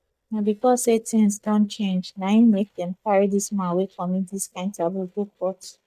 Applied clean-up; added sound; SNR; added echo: neural mask model DeepFilterNet 3.